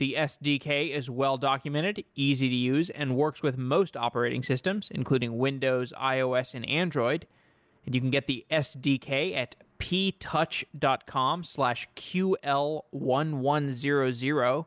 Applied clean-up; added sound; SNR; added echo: none; none; none; none.